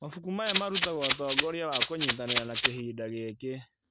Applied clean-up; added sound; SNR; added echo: none; Rattle (instrument); -4 dB; none.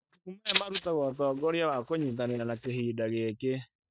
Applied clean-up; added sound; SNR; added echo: neural mask model DeepFilterNet 3.